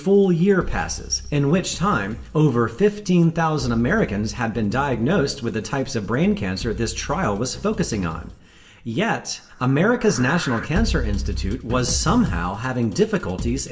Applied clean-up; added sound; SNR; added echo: none; none; none; reverberation time 0.7 s.